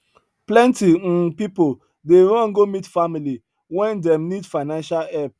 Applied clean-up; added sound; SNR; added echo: none; none; none; none.